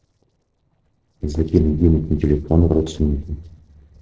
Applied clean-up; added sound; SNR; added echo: neural separator model SepFormer DNS4.